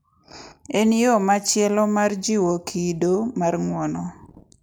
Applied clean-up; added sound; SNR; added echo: none; none; none; none.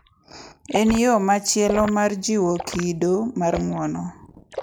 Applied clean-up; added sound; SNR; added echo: none; Liquid; 13 dB; none.